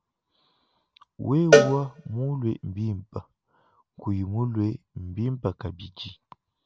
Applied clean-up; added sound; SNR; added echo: none; Cowbell; -4 dB; none.